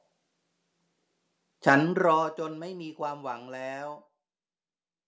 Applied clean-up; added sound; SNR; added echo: none; none; none; none.